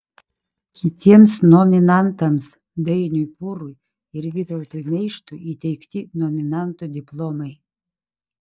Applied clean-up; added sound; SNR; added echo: neural mask model DeepFilterNet 3.